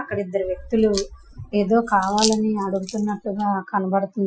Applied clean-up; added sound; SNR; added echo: classical method Wiener filter.